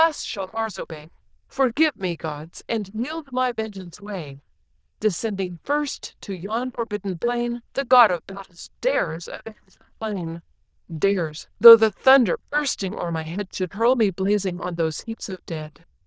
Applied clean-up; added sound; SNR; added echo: neural diffusion model UNIVERSE++.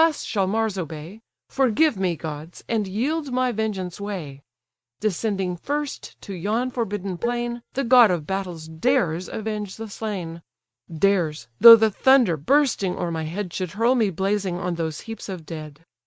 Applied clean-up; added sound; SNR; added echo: neural mask model RNNoise.